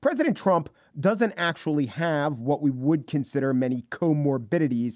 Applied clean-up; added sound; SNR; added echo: none; none; none; none.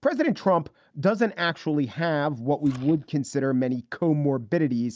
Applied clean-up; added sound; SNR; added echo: neural mask model DeepFilterNet 3.